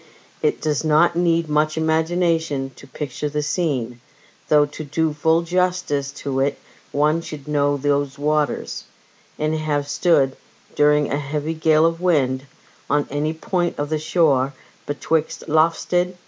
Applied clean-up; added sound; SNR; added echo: none; none; none; none.